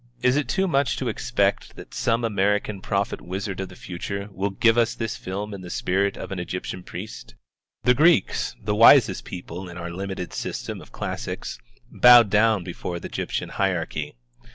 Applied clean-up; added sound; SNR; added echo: none; none; none; none.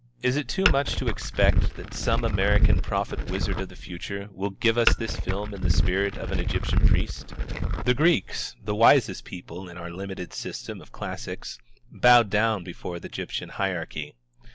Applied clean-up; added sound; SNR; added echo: none; Glass; -4 dB; none.